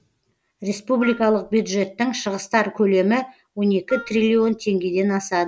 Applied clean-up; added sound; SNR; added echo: none; Wind instrument, woodwind instrument; 16 dB; none.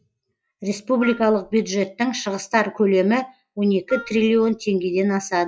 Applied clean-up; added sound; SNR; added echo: classical method log-MMSE.